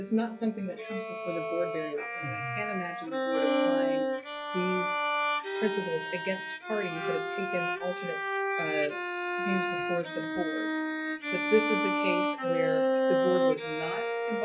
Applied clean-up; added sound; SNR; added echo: classical method log-MMSE.